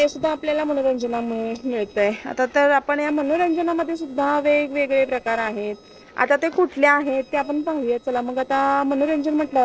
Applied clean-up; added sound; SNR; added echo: neural separator model SepFormer DNS4.